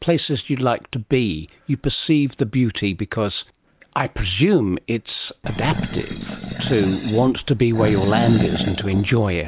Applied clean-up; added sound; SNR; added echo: none; Animal; 5 dB; none.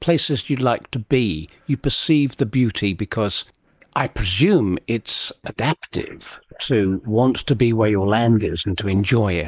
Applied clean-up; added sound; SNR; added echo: neural mask model Resemble Enhance denoiser.